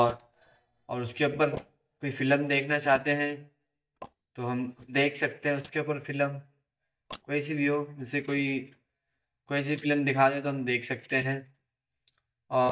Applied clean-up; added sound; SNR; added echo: neural mask model DeepFilterNet 3.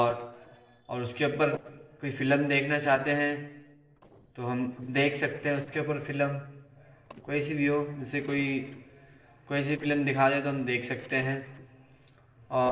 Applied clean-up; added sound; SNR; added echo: neural separator model SepFormer DNS4.